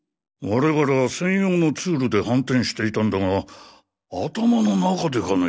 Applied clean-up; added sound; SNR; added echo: none; none; none; none.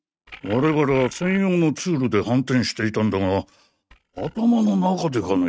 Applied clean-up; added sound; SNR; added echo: neural mask model RNNoise.